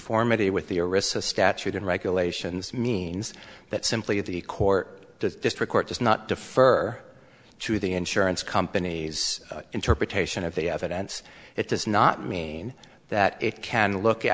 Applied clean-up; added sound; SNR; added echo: none; none; none; none.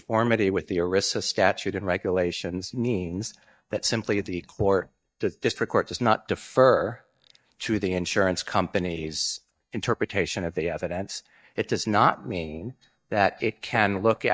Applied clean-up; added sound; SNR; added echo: neural mask model DeepFilterNet 3.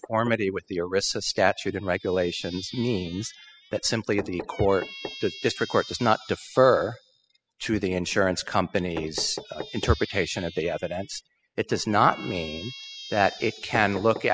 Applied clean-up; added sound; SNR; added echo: classical method spectral subtraction.